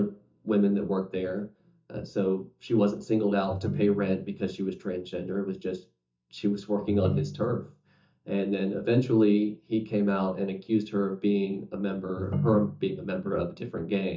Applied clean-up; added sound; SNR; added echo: neural mask model DeepFilterNet 3.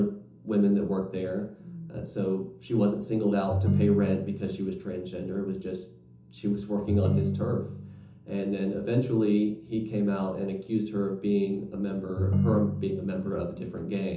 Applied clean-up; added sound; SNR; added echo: none; Ringtone; 0 dB; reverberation time 0.6 s.